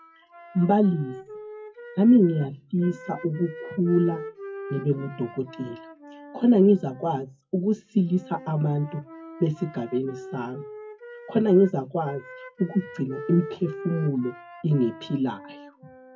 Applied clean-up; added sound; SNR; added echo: classical method WPE with log-MMSE.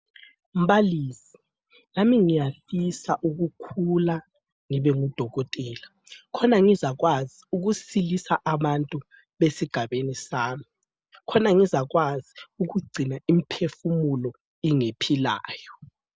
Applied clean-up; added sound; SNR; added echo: none; none; none; none.